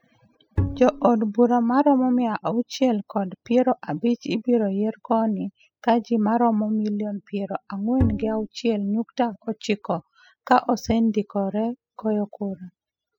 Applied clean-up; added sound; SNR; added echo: classical method spectral subtraction.